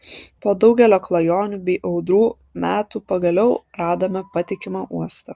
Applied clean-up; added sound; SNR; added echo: none; none; none; none.